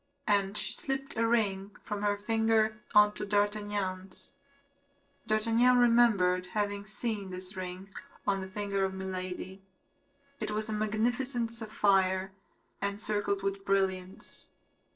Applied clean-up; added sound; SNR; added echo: neural separator model SepFormer DNS4.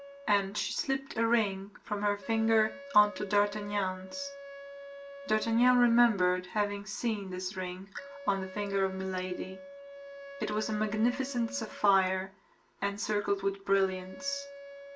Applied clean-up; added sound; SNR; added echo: none; Wind instrument, woodwind instrument; 16 dB; reverberation time 0.2 s.